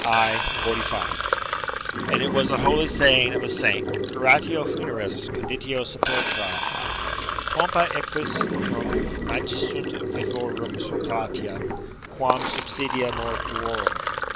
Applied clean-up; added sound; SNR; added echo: none; Sink (filling or washing) + Hi-hat; 0 dB; none.